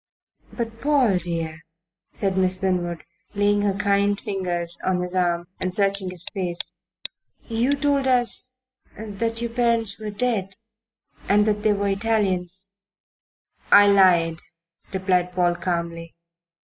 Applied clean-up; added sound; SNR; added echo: classical method spectral subtraction.